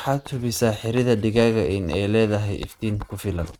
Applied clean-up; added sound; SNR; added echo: neural mask model RNNoise.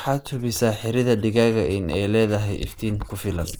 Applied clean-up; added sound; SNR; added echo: neural mask model Resemble Enhance denoiser.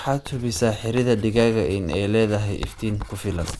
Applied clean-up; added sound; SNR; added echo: none; Writing; 15 dB; none.